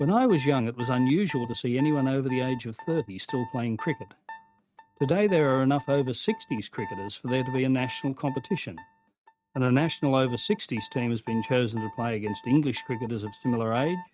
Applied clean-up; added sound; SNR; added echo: neural mask model RNNoise.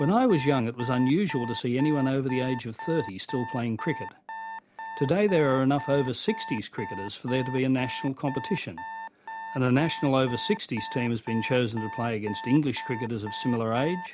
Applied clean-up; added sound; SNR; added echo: none; Alarm; 12 dB; none.